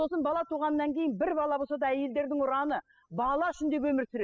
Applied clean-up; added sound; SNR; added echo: classical method spectral subtraction.